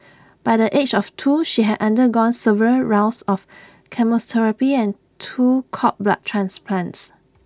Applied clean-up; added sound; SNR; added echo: none; none; none; none.